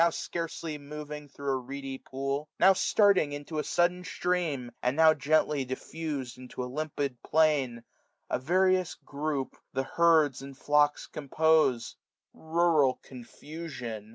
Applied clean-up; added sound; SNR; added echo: none; none; none; none.